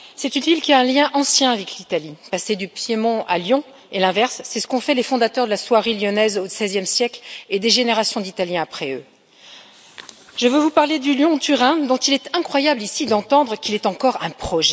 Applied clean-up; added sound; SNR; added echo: none; none; none; none.